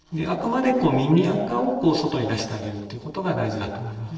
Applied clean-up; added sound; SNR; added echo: neural separator model SepFormer DNS4.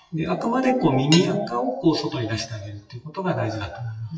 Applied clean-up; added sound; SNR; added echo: classical method WPE with log-MMSE.